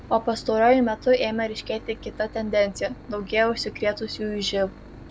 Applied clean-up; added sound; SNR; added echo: none; Engine / Boat, Water vehicle; 18 dB; none.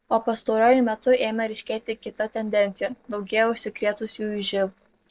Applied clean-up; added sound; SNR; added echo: neural separator model SepFormer DNS4.